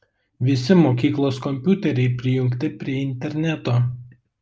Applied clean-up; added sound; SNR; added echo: none; none; none; none.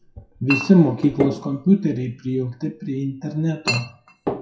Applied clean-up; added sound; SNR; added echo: classical method WPE with log-MMSE.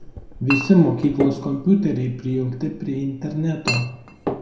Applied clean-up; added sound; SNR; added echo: none; Chink, clink; 9 dB; reverberation time 0.6 s.